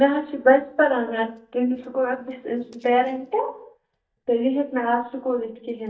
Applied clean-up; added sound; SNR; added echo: neural mask model DeepFilterNet 3.